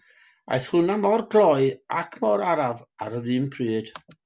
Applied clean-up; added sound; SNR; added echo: none; none; none; none.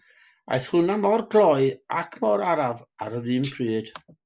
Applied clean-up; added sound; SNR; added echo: neural mask model Resemble Enhance denoiser.